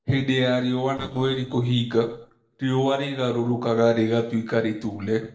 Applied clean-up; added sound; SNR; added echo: neural separator model SepFormer DNS4.